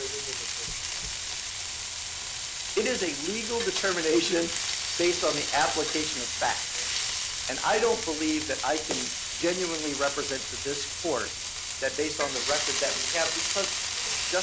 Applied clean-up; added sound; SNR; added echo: none; Frying (food); 1 dB; none.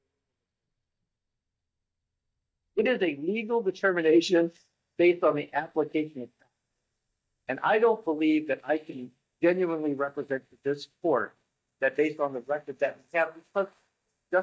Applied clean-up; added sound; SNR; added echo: neural mask model DeepFilterNet 3.